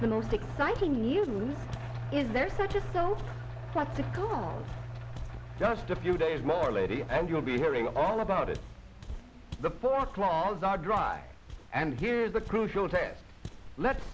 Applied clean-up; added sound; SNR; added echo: none; Walk, footsteps + Wind; 14 dB; none.